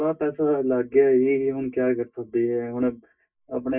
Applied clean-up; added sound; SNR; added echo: neural mask model DeepFilterNet 3.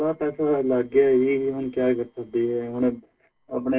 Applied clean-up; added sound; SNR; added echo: neural separator model SepFormer DNS4.